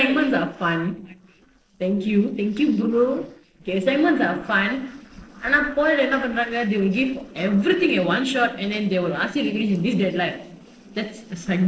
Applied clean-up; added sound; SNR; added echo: neural separator model SepFormer DNS4.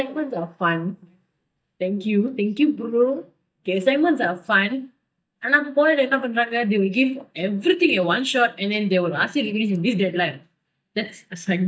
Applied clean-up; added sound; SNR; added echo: neural mask model DeepFilterNet 3.